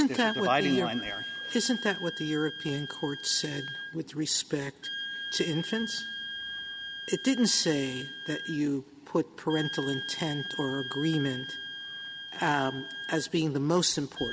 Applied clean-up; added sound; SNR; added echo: none; Wind instrument, woodwind instrument; 9 dB; none.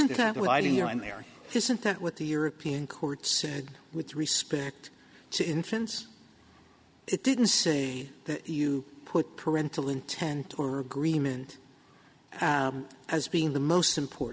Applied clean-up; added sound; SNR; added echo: none; none; none; none.